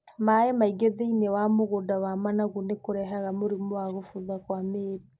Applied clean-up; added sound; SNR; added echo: none; none; none; none.